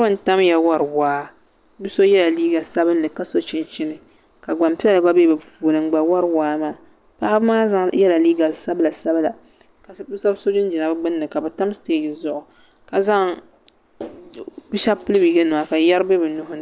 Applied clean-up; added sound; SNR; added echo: none; none; none; none.